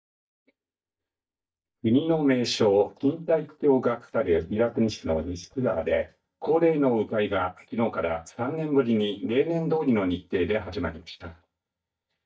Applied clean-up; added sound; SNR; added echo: neural mask model DeepFilterNet 3.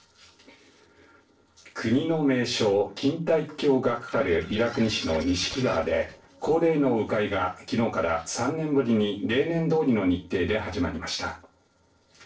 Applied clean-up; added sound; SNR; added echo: neural separator model SepFormer DNS4.